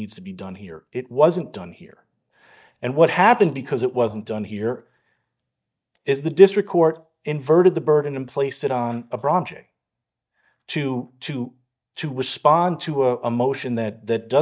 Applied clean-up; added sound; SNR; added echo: neural mask model DeepFilterNet 3.